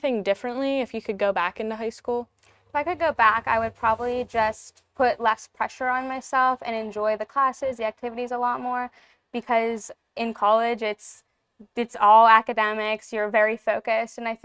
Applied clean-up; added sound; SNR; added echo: neural mask model RNNoise.